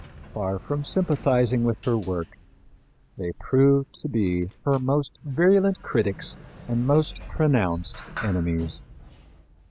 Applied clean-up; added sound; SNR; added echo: none; Sliding door; 18 dB; none.